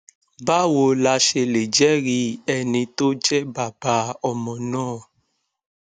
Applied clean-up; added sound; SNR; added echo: none; none; none; none.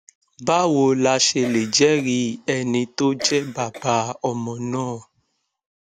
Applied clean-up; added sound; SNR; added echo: none; Cough; 16 dB; none.